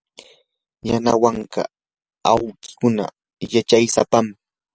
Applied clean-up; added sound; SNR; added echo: none; none; none; none.